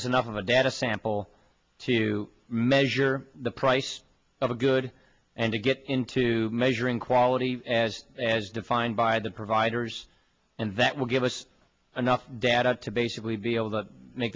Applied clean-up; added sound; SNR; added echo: none; none; none; none.